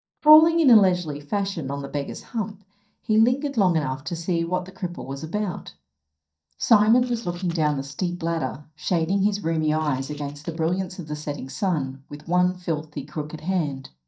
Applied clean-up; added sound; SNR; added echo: neural mask model DeepFilterNet 3.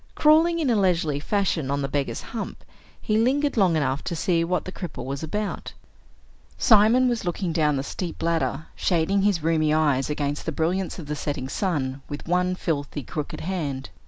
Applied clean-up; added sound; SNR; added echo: none; none; none; none.